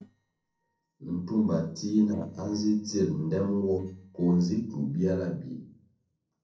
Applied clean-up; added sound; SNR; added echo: neural separator model SepFormer DNS4.